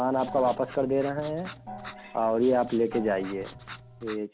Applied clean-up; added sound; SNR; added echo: none; Gong + Writing; 16 dB; none.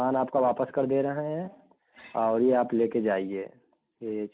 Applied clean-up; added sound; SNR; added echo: none; none; none; none.